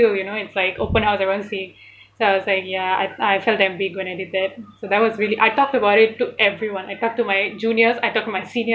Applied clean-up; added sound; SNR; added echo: none; none; none; none.